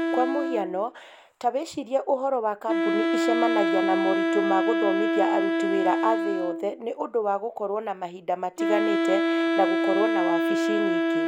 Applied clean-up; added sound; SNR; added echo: none; Wind instrument, woodwind instrument; -2 dB; none.